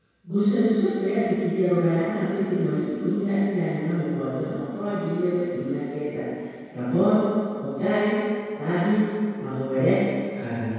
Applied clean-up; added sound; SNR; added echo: none; none; none; reverberation time 2.0 s.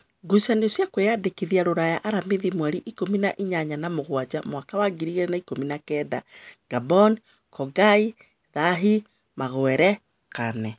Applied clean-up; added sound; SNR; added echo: none; none; none; none.